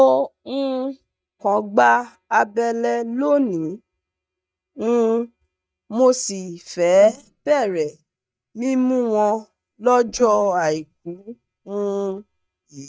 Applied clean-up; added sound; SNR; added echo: neural mask model DeepFilterNet 3.